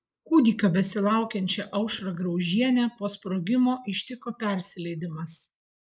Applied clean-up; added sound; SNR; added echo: neural mask model Resemble Enhance denoiser.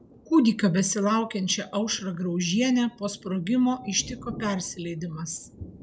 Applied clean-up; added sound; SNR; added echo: none; Thunder; 19 dB; none.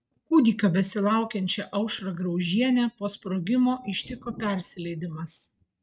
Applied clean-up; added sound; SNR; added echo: neural mask model RNNoise.